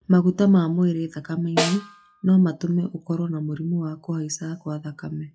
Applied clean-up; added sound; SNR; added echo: classical method WPE with log-MMSE.